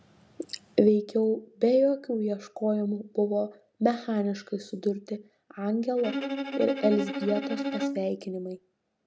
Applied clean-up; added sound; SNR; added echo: none; Bowed string instrument; 5 dB; none.